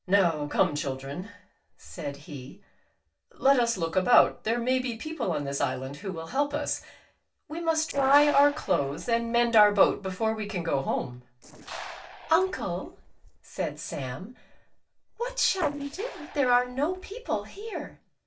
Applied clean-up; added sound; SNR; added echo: neural separator model SepFormer DNS4.